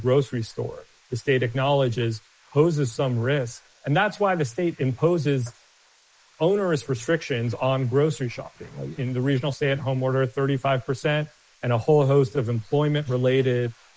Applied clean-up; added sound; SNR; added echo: neural mask model Resemble Enhance denoiser.